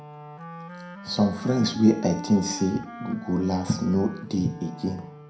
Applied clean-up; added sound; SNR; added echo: none; Wind instrument, woodwind instrument; 14 dB; reverberation time 0.4 s.